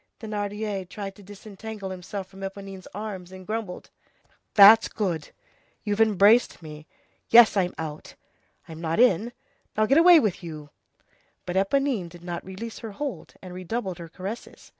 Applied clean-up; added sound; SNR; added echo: none; none; none; none.